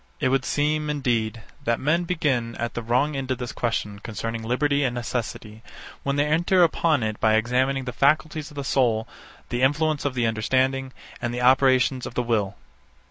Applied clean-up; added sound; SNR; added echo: none; none; none; none.